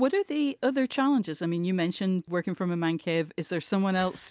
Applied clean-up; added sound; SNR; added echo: none; none; none; none.